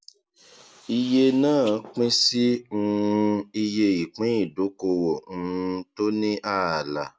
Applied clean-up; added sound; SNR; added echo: none; none; none; none.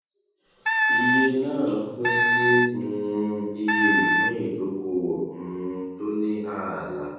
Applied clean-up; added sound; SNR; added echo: none; Wind instrument, woodwind instrument; -3 dB; reverberation time 1.3 s.